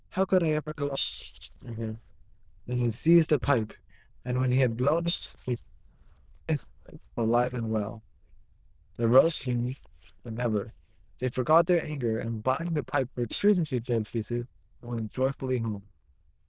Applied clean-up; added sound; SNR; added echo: neural diffusion model UNIVERSE++.